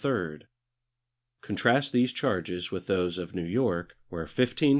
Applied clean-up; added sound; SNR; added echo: none; none; none; none.